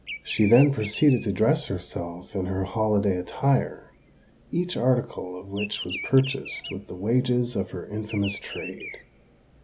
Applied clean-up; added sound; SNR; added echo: none; Bird vocalization, bird call, bird song; 16 dB; none.